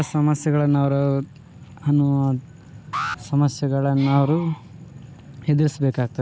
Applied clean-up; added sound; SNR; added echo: none; Alarm; 12 dB; none.